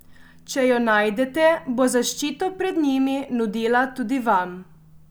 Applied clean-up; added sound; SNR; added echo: none; none; none; none.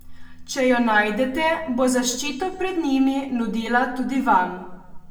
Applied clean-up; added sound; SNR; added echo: none; none; none; reverberation time 0.6 s.